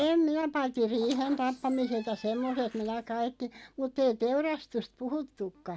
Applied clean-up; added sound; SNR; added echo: none; Squeak; 20 dB; none.